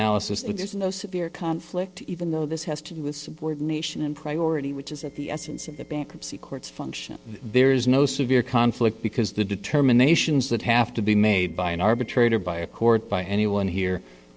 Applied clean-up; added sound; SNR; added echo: neural separator model SepFormer DNS4.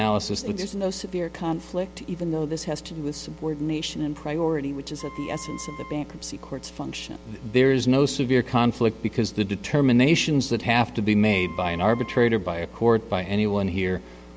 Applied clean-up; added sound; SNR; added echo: none; Wind instrument, woodwind instrument; 18 dB; none.